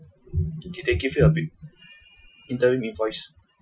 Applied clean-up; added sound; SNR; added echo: classical method Wiener filter.